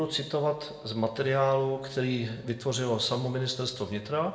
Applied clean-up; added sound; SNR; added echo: none; none; none; reverberation time 0.7 s.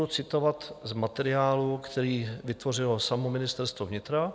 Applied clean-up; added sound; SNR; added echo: none; none; none; none.